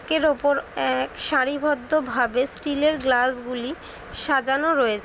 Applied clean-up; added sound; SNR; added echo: none; none; none; none.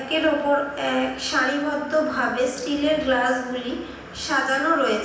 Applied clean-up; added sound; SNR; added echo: none; none; none; reverberation time 0.9 s.